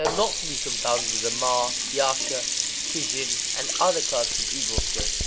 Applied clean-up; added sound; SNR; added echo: none; Sink (filling or washing); -2 dB; none.